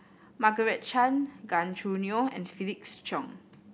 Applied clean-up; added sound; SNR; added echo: none; none; none; none.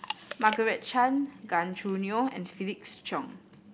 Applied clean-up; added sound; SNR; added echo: none; Chewing, mastication; 16 dB; none.